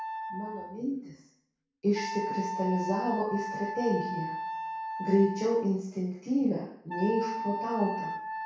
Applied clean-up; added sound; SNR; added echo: none; Wind instrument, woodwind instrument; 6 dB; reverberation time 0.6 s.